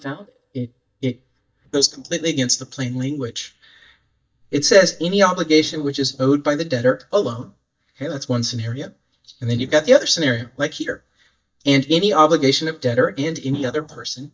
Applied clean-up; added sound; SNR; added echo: neural mask model DeepFilterNet 3.